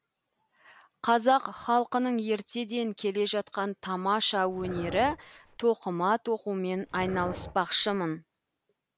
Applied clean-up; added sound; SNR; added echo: none; Dog; 12 dB; none.